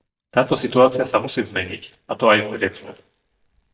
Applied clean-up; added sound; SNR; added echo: neural mask model DeepFilterNet 3.